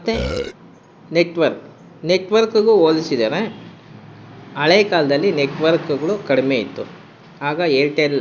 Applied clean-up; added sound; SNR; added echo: none; Burping, eructation; 5 dB; none.